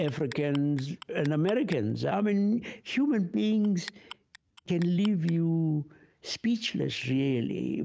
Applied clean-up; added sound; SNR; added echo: neural mask model RNNoise.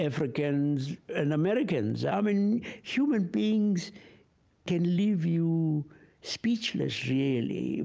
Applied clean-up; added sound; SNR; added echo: none; none; none; none.